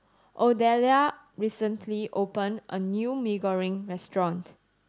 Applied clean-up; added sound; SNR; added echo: none; none; none; none.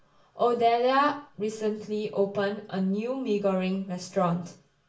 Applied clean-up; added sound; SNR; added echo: none; none; none; reverberation time 0.3 s.